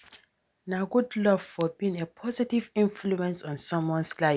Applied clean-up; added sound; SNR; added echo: none; none; none; none.